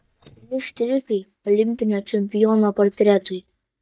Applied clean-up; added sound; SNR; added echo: neural mask model DeepFilterNet 3.